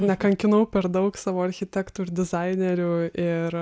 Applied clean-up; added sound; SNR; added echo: none; none; none; none.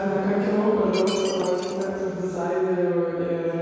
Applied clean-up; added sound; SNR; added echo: none; Shatter; 14 dB; reverberation time 2.2 s.